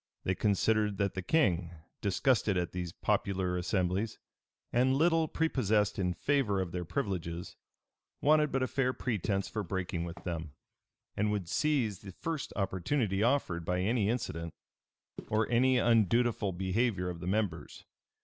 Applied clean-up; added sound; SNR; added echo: none; Walk, footsteps; 20 dB; none.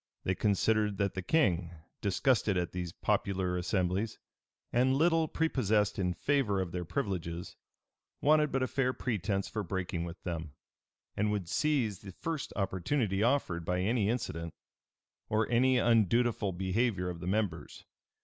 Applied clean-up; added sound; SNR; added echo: none; none; none; none.